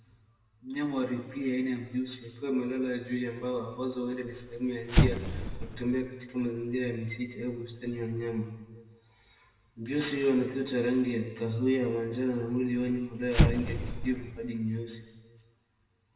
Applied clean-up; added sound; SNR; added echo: none; Explosion; -3 dB; reverberation time 1.2 s.